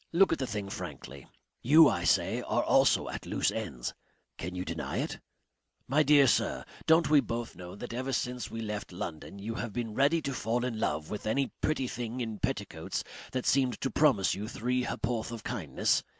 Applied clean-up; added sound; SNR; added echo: none; none; none; none.